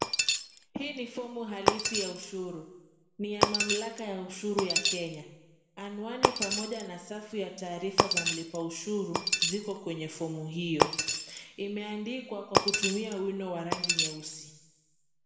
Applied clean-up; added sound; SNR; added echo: none; Shatter; -3 dB; reverberation time 1.0 s.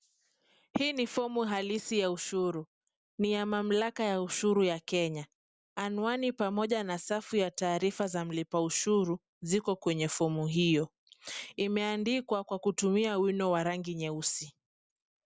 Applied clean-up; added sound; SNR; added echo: none; none; none; none.